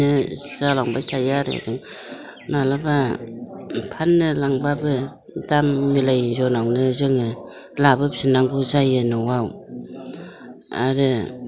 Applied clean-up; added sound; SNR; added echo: none; none; none; none.